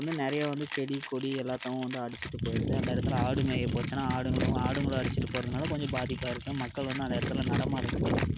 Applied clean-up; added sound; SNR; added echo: none; Rattle (instrument); 11 dB; none.